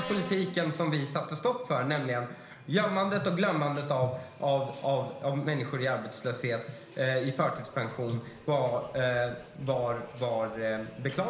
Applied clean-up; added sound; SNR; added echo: none; Subway, metro, underground; 20 dB; reverberation time 0.9 s.